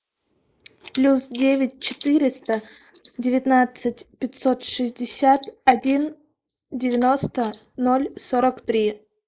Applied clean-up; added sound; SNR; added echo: neural mask model Resemble Enhance denoiser.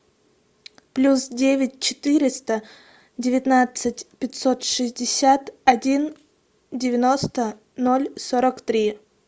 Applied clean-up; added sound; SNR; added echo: none; none; none; none.